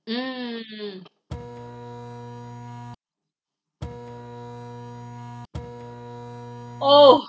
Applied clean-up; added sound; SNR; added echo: none; Printer; 13 dB; none.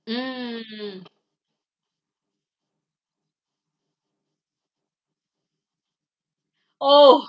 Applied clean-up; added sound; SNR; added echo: none; none; none; none.